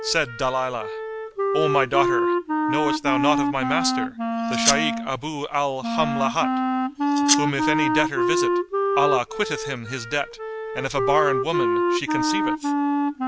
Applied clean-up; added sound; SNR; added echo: none; Wind instrument, woodwind instrument + Domestic sounds, home sounds; -3 dB; none.